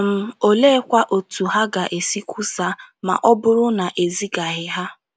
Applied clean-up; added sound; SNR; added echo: none; none; none; none.